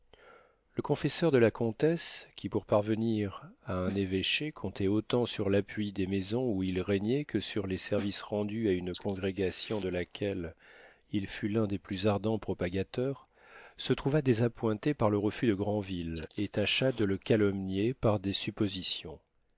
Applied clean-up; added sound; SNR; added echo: neural mask model Resemble Enhance denoiser.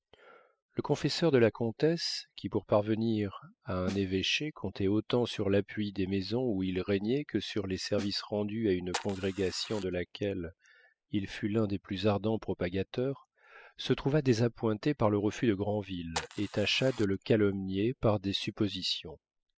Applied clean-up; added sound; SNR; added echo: classical method spectral subtraction.